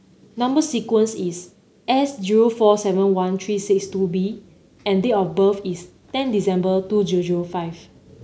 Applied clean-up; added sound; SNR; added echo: none; none; none; none.